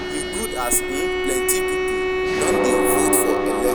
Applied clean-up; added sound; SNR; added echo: none; Bowed string instrument + Mechanisms; -5 dB; none.